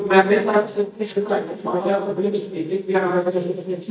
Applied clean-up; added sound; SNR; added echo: neural mask model DeepFilterNet 3.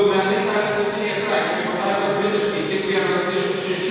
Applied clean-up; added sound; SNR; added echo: none; Harp; 16 dB; reverberation time 2.1 s.